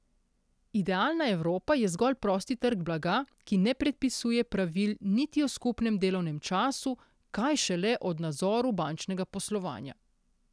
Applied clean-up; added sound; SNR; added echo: none; none; none; none.